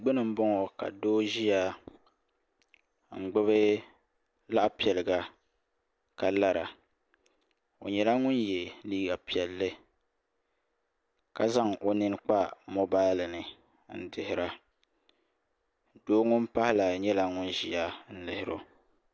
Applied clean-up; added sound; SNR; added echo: none; none; none; none.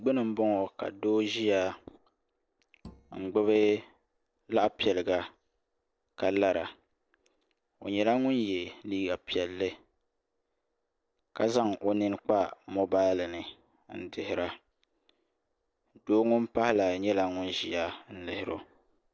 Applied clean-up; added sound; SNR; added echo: neural separator model SepFormer DNS4.